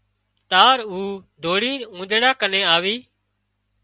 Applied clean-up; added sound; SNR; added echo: none; none; none; none.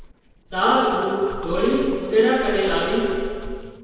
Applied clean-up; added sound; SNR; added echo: neural separator model SepFormer DNS4.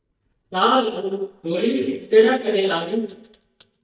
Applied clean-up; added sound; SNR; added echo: neural mask model DeepFilterNet 3.